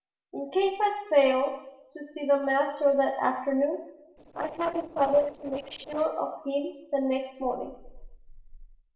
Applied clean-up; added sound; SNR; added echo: neural separator model SepFormer DNS4.